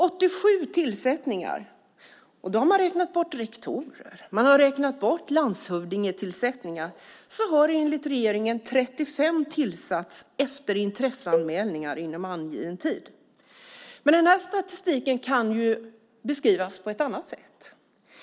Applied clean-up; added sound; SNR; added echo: none; Cowbell; 7 dB; none.